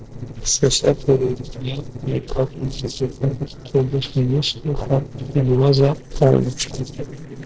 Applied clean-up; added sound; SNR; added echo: neural separator model SepFormer DNS4.